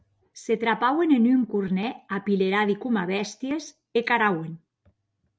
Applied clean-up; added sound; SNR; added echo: none; none; none; none.